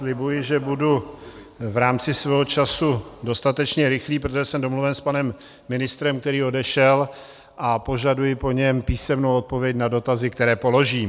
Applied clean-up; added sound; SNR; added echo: none; none; none; none.